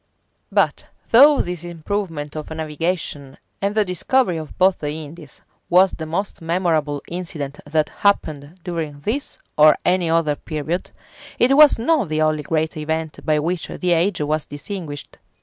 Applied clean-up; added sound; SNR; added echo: none; none; none; none.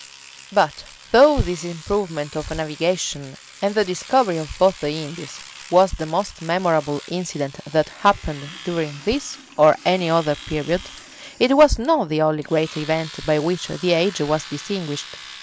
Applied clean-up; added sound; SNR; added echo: none; Domestic sounds, home sounds; 19 dB; none.